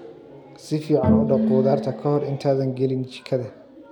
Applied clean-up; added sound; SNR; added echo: none; Bowed string instrument; 2 dB; none.